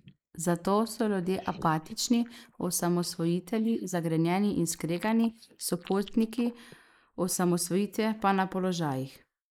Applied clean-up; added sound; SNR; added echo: neural mask model Resemble Enhance denoiser.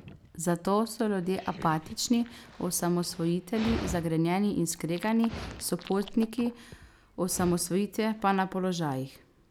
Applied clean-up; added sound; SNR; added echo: none; Dog; 15 dB; none.